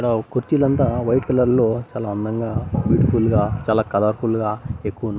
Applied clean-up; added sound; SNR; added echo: none; none; none; none.